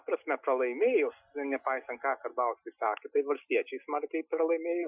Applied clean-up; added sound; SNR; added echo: classical method Wiener filter.